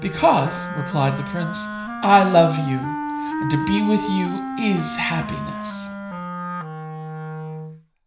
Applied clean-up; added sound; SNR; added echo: none; Wind instrument, woodwind instrument; 7 dB; reverberation time 0.5 s.